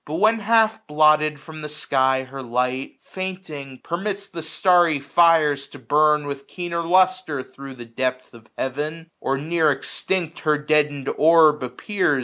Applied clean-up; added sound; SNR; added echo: none; none; none; none.